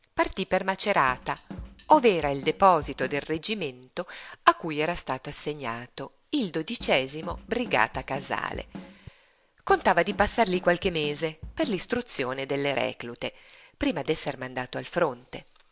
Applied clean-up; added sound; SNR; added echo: none; Drum kit; 16 dB; none.